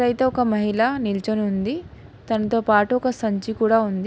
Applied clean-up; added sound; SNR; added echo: none; none; none; none.